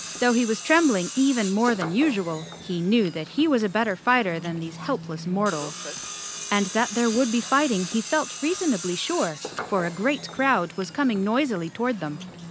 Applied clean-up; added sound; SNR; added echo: none; Tools; 12 dB; none.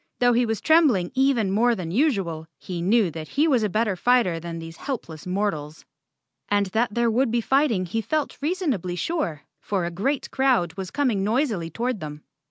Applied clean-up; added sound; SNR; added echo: none; none; none; none.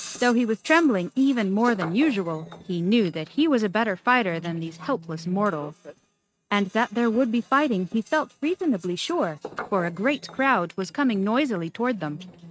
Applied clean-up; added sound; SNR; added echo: neural mask model RNNoise.